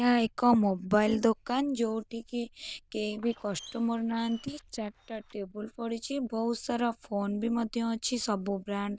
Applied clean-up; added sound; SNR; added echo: neural diffusion model UNIVERSE++.